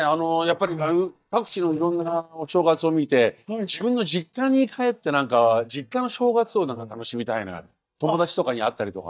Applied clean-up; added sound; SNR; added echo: neural mask model DeepFilterNet 3.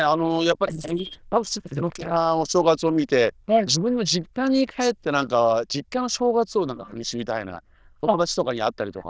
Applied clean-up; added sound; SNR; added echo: neural diffusion model UNIVERSE++.